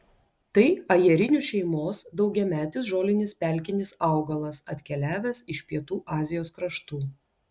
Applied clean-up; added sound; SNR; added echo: none; none; none; none.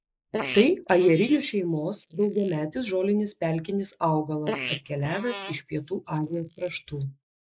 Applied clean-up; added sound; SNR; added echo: neural mask model Resemble Enhance denoiser.